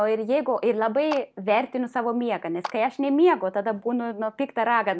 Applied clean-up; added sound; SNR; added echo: none; Clapping; 18 dB; none.